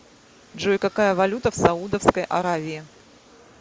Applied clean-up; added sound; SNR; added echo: none; none; none; none.